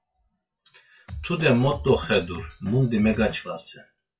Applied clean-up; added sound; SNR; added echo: classical method WPE with log-MMSE.